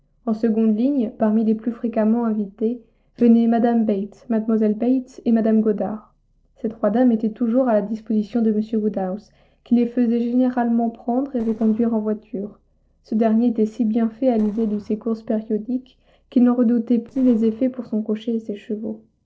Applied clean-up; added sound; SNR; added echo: neural separator model SepFormer DNS4.